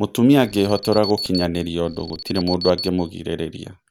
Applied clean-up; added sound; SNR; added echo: none; Alarm; 12 dB; none.